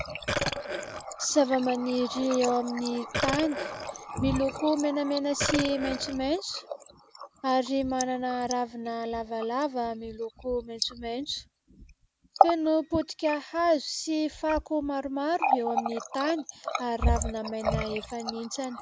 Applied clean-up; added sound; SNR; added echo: none; Burping, eructation + Water tap, faucet; 4 dB; none.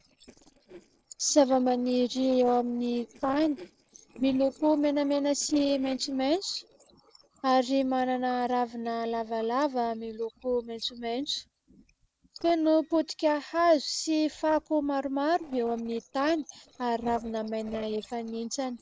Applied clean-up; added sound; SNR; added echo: neural separator model SepFormer DNS4.